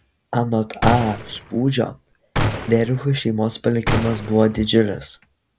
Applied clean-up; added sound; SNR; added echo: none; Gunshot, gunfire; 6 dB; none.